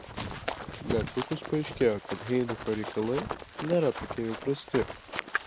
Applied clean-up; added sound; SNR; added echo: none; Run; 6 dB; none.